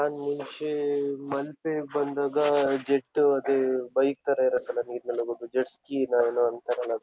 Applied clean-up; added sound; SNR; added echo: neural mask model Resemble Enhance denoiser.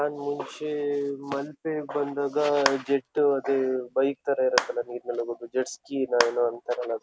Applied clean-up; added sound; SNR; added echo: none; Clapping; 8 dB; none.